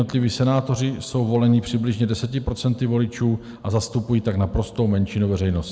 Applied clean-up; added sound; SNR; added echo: none; none; none; none.